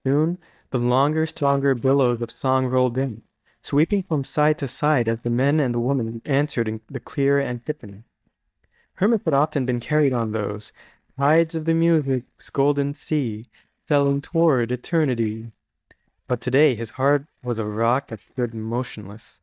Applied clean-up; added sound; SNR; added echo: neural mask model DeepFilterNet 3.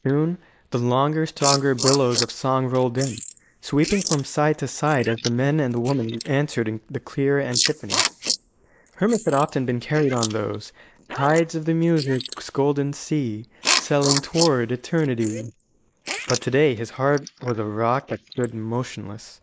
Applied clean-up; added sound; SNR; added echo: neural mask model Resemble Enhance denoiser.